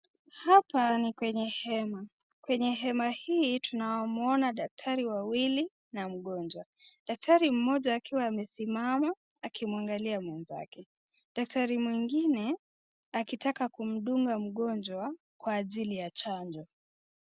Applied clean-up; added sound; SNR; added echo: none; none; none; none.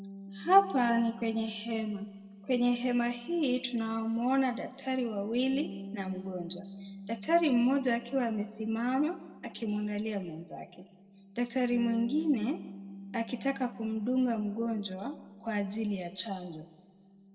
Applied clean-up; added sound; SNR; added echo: none; Bass guitar; 16 dB; reverberation time 1.0 s.